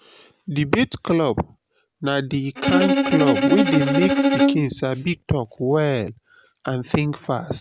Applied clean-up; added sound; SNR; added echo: none; Bowed string instrument; -3 dB; none.